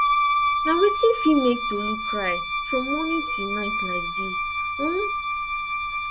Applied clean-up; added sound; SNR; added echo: none; Wind instrument, woodwind instrument; -1 dB; none.